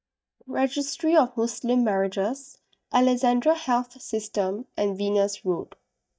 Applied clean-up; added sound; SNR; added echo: neural mask model DeepFilterNet 3.